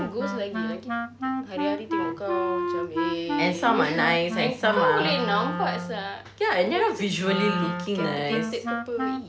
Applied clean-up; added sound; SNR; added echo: none; Wind instrument, woodwind instrument; 4 dB; none.